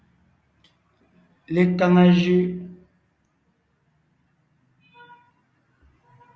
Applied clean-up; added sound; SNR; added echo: none; none; none; none.